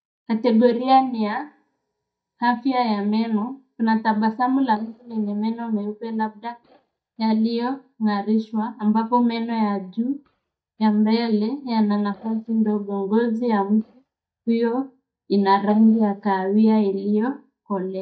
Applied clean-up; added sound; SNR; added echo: neural mask model DeepFilterNet 3.